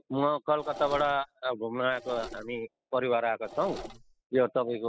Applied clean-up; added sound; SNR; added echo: classical method spectral subtraction.